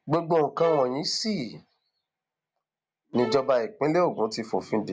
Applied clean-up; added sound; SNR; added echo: none; Bowed string instrument; 11 dB; none.